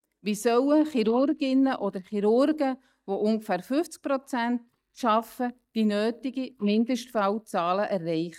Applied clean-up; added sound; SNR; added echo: neural mask model DeepFilterNet 3.